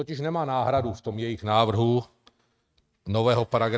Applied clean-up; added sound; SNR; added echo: neural mask model RNNoise.